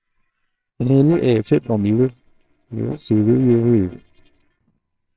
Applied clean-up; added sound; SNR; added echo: neural separator model SepFormer WHAMR!.